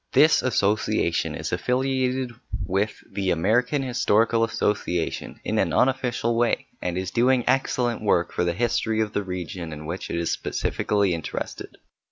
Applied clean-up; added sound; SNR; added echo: none; none; none; none.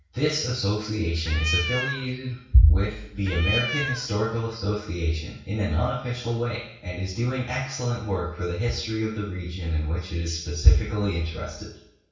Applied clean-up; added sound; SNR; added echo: none; Cat; 5 dB; reverberation time 0.6 s.